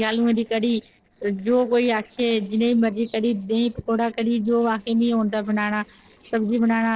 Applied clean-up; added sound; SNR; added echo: neural separator model SepFormer DNS4.